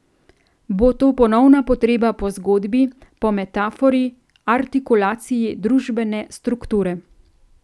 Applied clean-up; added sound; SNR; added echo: none; none; none; none.